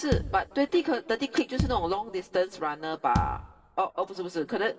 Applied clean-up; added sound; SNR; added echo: none; Bass drum; 7 dB; reverberation time 1.0 s.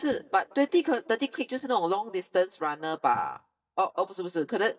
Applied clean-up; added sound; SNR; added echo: neural mask model DeepFilterNet 3.